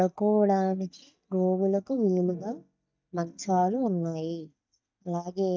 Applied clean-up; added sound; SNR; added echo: neural mask model DeepFilterNet 3.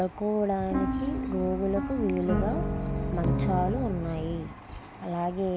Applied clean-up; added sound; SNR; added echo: none; Piano; 0 dB; none.